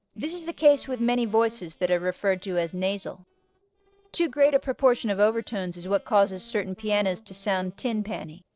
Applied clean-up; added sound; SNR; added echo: neural separator model SepFormer DNS4.